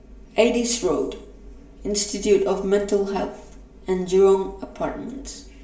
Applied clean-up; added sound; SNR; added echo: none; none; none; reverberation time 0.4 s.